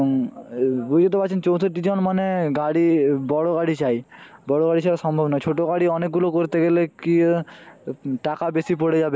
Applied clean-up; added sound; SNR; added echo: none; none; none; none.